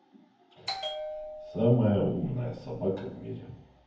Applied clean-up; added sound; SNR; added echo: none; Bell; 10 dB; reverberation time 0.9 s.